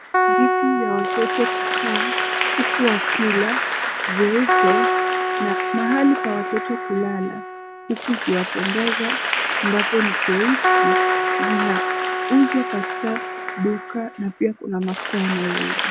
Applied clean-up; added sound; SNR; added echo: none; Applause / Crowd + Keyboard (musical); -2 dB; none.